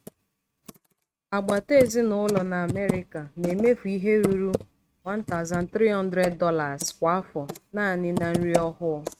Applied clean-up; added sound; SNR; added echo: neural mask model RNNoise.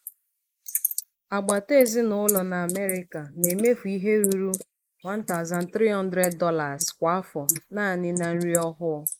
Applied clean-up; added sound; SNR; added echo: neural mask model Resemble Enhance denoiser.